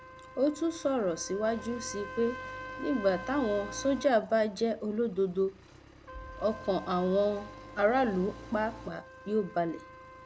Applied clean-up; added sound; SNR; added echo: none; Trumpet + Accelerating, revving, vroom; 14 dB; none.